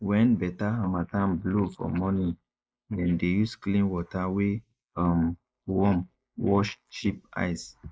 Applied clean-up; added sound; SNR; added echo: neural mask model Resemble Enhance denoiser.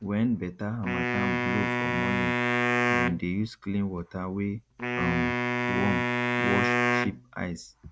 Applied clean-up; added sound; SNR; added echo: none; Wind instrument, woodwind instrument; -3 dB; none.